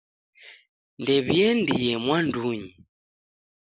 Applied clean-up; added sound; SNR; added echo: none; none; none; none.